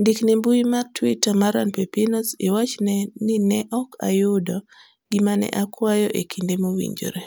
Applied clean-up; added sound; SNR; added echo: none; none; none; none.